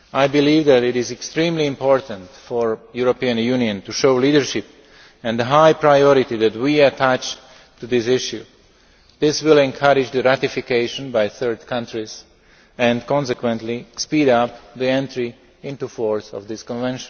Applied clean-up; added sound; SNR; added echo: none; none; none; none.